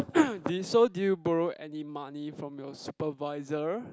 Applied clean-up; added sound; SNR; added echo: none; none; none; none.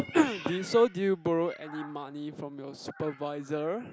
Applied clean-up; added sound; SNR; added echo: none; Meow; 18 dB; none.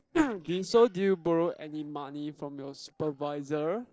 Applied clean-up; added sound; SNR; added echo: neural separator model SepFormer DNS4.